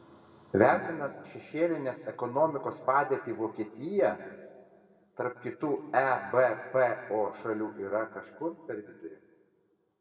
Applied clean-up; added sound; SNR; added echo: none; none; none; reverberation time 1.4 s.